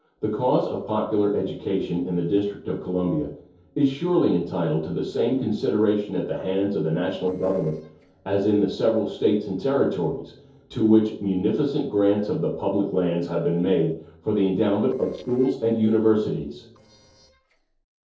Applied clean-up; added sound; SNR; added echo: neural separator model SepFormer DNS4.